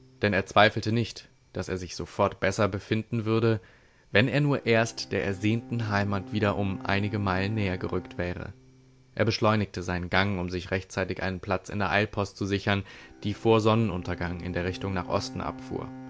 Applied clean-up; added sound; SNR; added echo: none; Bowed string instrument; 19 dB; none.